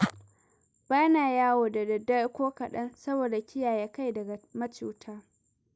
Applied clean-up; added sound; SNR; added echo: none; none; none; none.